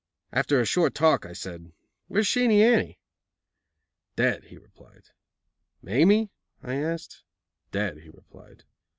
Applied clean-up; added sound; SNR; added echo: none; none; none; none.